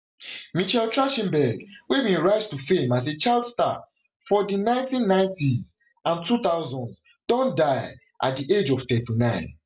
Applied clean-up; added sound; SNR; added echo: none; none; none; none.